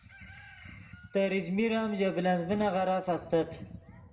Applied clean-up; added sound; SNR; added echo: none; none; none; reverberation time 0.9 s.